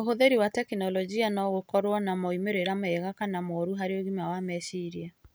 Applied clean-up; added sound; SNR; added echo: none; none; none; none.